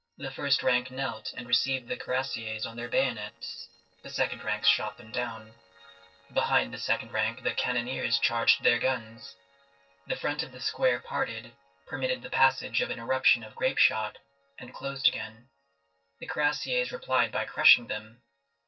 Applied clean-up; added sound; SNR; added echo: neural separator model SepFormer DNS4.